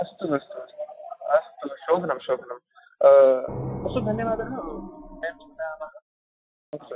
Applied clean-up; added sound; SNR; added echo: classical method Wiener filter.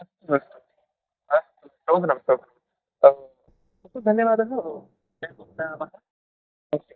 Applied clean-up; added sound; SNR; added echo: neural mask model DeepFilterNet 3.